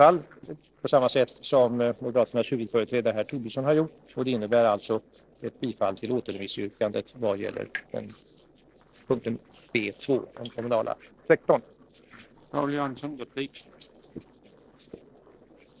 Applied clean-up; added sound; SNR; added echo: neural separator model SepFormer DNS4.